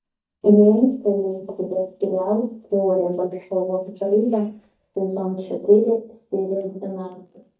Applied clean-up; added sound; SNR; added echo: neural mask model DeepFilterNet 3.